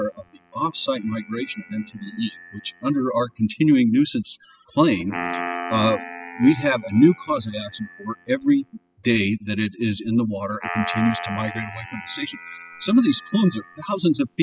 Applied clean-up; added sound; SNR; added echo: classical method spectral subtraction.